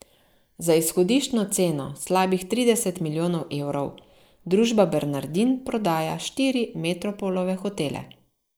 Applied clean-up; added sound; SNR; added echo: neural mask model Resemble Enhance denoiser.